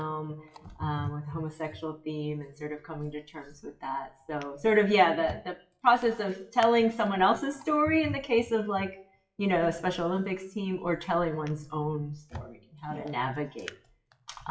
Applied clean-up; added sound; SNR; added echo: classical method WPE with log-MMSE.